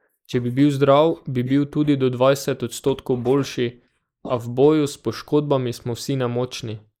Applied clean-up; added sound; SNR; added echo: neural mask model Resemble Enhance denoiser.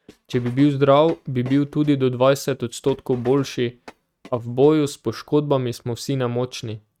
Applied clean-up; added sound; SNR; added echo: neural mask model RNNoise.